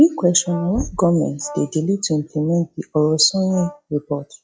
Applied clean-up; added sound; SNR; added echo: classical method log-MMSE.